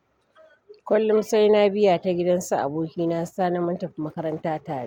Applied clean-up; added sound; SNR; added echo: none; none; none; none.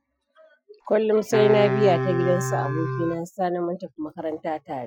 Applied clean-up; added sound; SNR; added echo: classical method Wiener filter.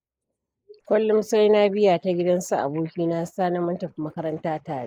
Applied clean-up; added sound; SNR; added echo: neural mask model Resemble Enhance denoiser.